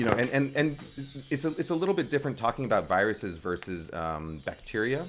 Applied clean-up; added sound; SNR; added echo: none; Wind chime + Crackle; 12 dB; none.